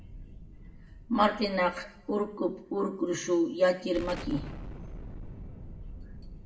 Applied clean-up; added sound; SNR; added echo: none; Explosion; 12 dB; reverberation time 0.7 s.